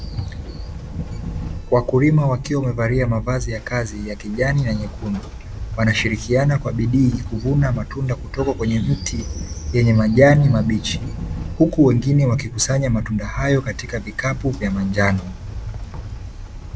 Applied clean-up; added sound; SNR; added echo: none; Train; 10 dB; none.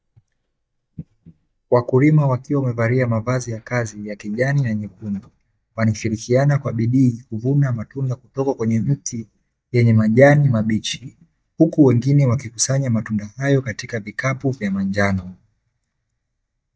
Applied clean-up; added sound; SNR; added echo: neural mask model DeepFilterNet 3.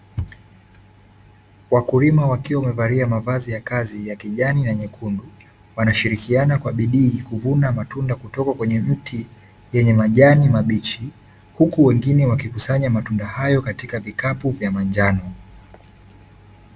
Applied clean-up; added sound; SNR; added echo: none; none; none; none.